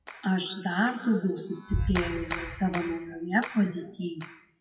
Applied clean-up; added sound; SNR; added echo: classical method WPE with log-MMSE.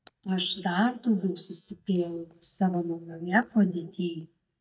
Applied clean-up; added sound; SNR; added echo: neural mask model DeepFilterNet 3.